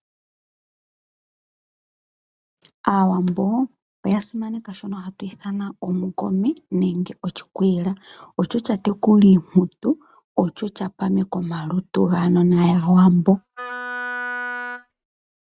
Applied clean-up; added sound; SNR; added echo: neural mask model RNNoise.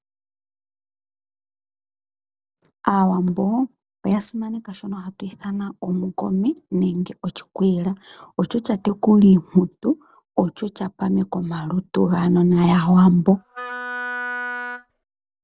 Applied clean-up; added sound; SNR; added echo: neural separator model SepFormer DNS4.